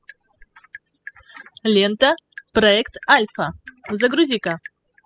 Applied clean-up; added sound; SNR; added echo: classical method spectral subtraction.